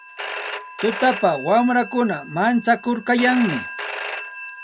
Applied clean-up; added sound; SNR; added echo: none; Telephone; 6 dB; none.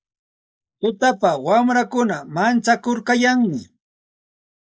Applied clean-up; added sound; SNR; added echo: neural mask model Resemble Enhance denoiser.